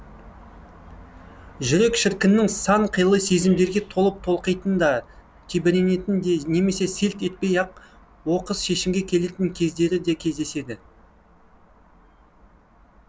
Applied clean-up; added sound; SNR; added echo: none; none; none; none.